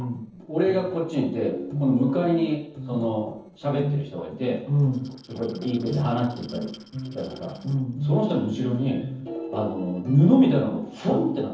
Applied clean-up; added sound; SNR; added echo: neural separator model SepFormer DNS4.